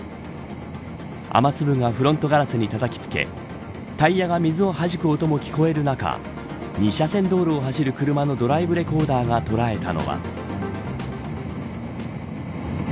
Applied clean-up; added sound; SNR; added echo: none; none; none; none.